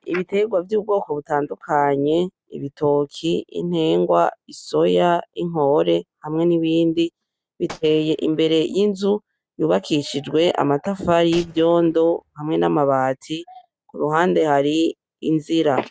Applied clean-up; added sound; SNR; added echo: neural mask model RNNoise.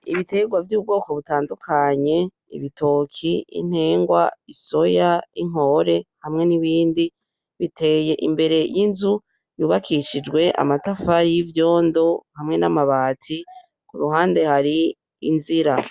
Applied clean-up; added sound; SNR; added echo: none; none; none; none.